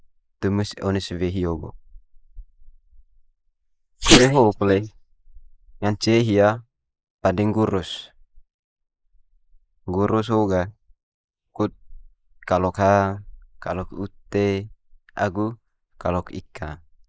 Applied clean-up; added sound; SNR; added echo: neural mask model Resemble Enhance denoiser.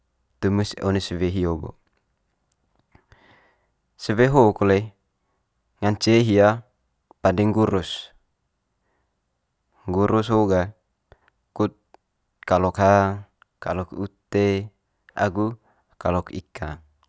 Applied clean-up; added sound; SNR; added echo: none; none; none; none.